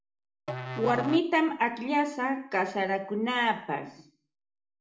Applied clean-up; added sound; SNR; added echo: none; Musical instrument; 11 dB; reverberation time 0.5 s.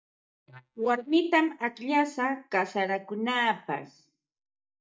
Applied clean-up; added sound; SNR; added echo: neural mask model DeepFilterNet 3.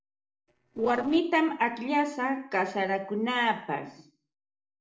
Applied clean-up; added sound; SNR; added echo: neural separator model SepFormer DNS4.